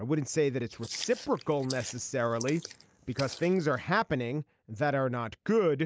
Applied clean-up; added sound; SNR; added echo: neural mask model Resemble Enhance denoiser.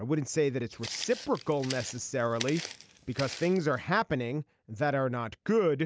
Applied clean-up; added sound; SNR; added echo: none; Walk, footsteps; 12 dB; none.